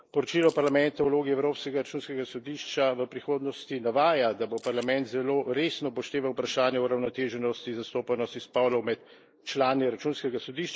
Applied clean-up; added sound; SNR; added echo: neural mask model Resemble Enhance denoiser.